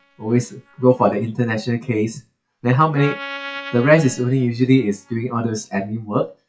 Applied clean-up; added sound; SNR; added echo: classical method WPE with log-MMSE.